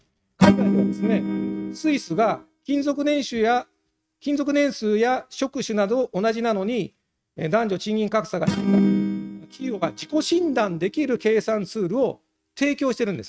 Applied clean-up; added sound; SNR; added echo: neural mask model RNNoise.